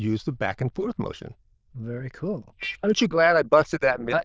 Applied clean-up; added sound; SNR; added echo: neural diffusion model UNIVERSE++.